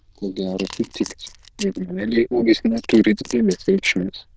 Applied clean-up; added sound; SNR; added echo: neural diffusion model UNIVERSE++.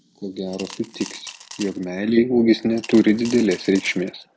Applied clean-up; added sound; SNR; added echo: none; Coin (dropping) / Glass; 19 dB; none.